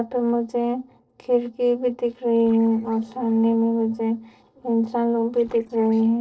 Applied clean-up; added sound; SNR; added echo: neural separator model SepFormer DNS4.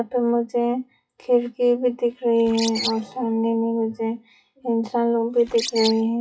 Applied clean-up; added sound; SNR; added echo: classical method WPE with log-MMSE.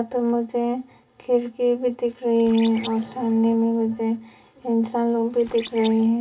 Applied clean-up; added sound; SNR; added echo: none; Bird; 11 dB; reverberation time 0.2 s.